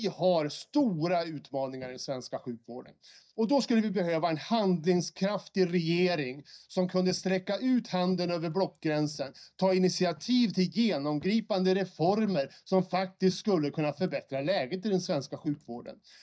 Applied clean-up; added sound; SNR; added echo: neural mask model DeepFilterNet 3.